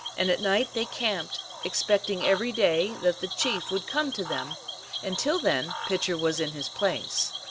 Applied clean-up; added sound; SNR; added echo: none; Cricket / Frog; 8 dB; none.